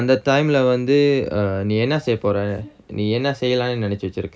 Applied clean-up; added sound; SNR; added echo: none; none; none; none.